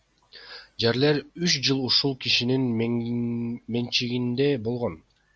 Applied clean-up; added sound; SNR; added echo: none; none; none; none.